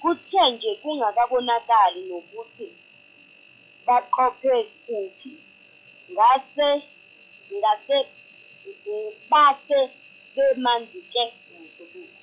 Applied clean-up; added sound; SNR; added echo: classical method log-MMSE.